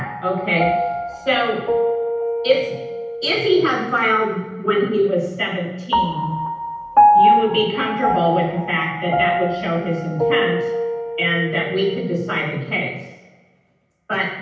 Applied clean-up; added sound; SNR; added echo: none; Piano; 0 dB; reverberation time 0.9 s.